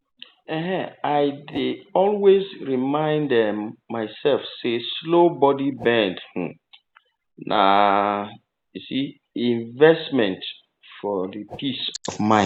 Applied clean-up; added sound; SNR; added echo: none; Whoosh, swoosh, swish; 19 dB; none.